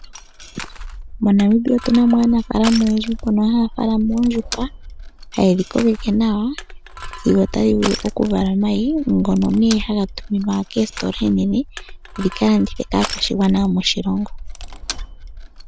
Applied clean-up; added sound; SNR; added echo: none; Crushing; 12 dB; none.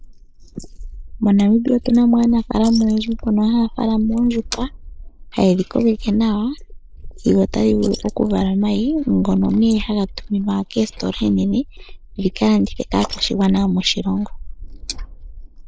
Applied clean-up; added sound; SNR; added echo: neural mask model Resemble Enhance denoiser.